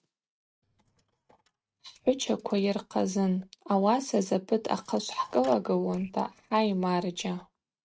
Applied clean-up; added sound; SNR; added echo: neural mask model RNNoise.